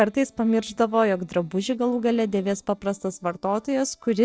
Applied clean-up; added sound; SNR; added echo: neural separator model SepFormer DNS4.